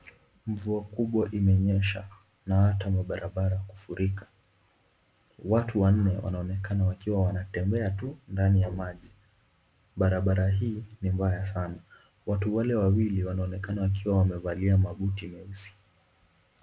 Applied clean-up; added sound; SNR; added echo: none; none; none; none.